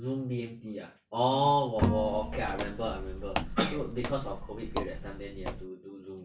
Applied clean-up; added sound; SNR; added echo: none; Walk, footsteps + Bowed string instrument; 3 dB; none.